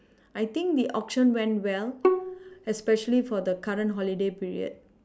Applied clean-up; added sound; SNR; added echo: none; Bowed string instrument; 4 dB; none.